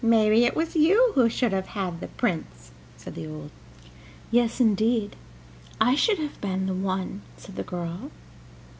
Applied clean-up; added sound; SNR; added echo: none; none; none; none.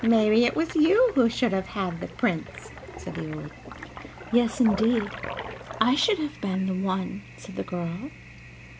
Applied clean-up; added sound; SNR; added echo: none; Toilet flush; 15 dB; none.